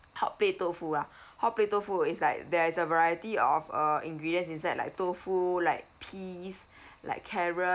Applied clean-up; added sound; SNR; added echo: none; none; none; none.